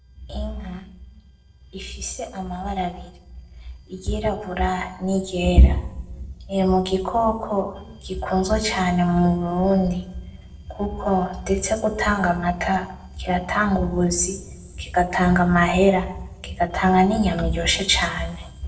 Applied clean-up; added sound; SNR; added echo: neural separator model SepFormer DNS4.